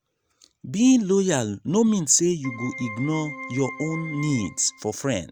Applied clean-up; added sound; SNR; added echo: none; Keyboard (musical); 13 dB; none.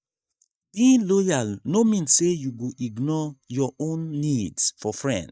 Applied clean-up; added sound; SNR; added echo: neural mask model DeepFilterNet 3.